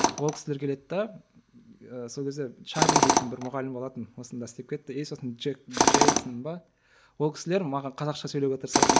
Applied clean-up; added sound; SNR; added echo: none; Tools; -4 dB; none.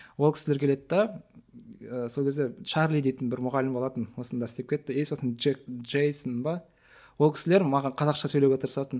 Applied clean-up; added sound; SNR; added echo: none; none; none; none.